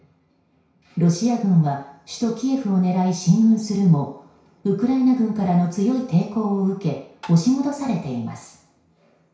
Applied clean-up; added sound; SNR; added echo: none; Tap; 19 dB; reverberation time 0.6 s.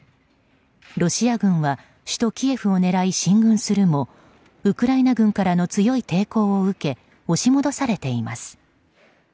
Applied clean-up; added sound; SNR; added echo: none; none; none; none.